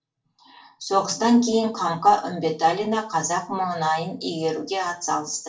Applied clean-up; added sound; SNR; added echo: none; none; none; reverberation time 0.3 s.